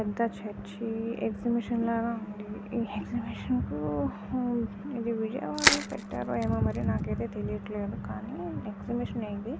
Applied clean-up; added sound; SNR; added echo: none; Crushing; -1 dB; none.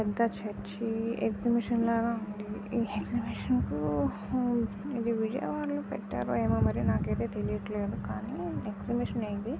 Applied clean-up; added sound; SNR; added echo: none; none; none; none.